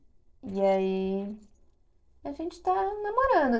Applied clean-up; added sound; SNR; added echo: neural separator model SepFormer DNS4.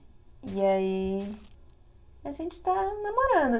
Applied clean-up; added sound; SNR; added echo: none; Shatter; 20 dB; reverberation time 0.2 s.